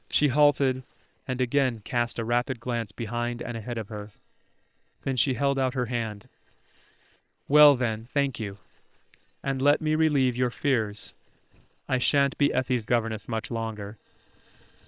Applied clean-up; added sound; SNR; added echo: neural separator model SepFormer WHAM!.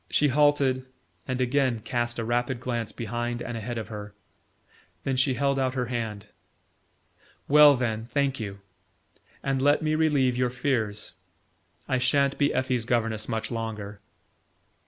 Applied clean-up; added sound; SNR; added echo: none; none; none; none.